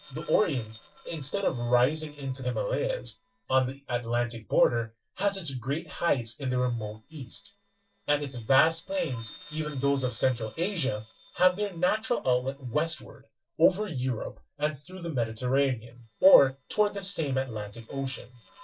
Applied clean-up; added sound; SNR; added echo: neural separator model SepFormer DNS4.